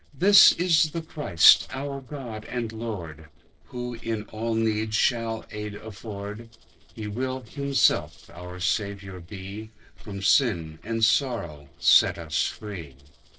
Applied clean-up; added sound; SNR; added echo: neural separator model SepFormer DNS4.